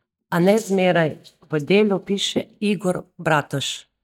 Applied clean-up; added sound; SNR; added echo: neural mask model DeepFilterNet 3.